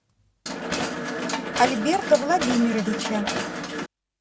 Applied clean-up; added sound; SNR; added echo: none; Mechanisms; 3 dB; none.